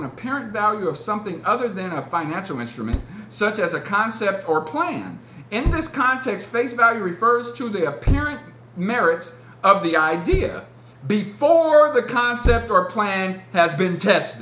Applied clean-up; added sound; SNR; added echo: none; Thump, thud; 10 dB; none.